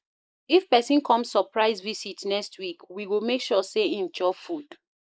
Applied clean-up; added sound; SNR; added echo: neural mask model Resemble Enhance denoiser.